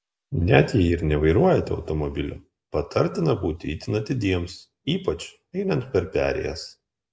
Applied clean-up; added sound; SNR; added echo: none; none; none; none.